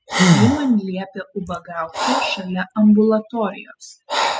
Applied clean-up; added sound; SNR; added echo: classical method spectral subtraction.